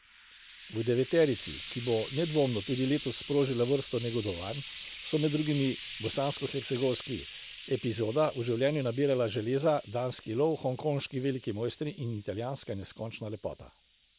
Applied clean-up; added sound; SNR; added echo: none; Frying (food); 15 dB; none.